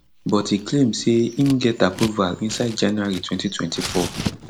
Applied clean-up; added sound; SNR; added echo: none; Scissors; 13 dB; none.